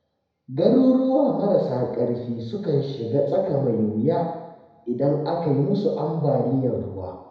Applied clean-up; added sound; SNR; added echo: none; none; none; reverberation time 1.0 s.